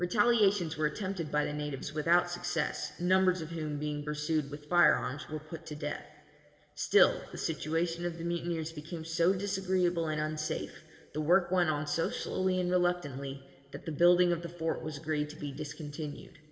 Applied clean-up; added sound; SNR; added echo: none; none; none; reverberation time 1.7 s.